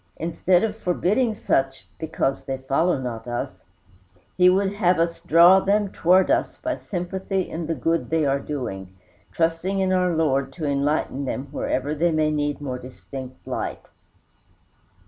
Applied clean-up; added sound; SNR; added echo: none; none; none; none.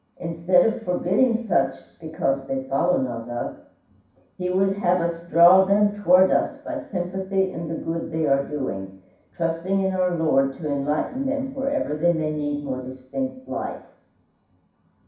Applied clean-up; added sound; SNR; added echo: none; none; none; reverberation time 0.6 s.